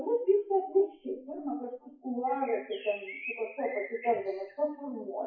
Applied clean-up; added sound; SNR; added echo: classical method WPE with log-MMSE.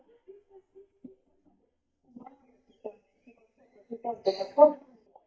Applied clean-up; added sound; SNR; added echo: neural mask model DeepFilterNet 3.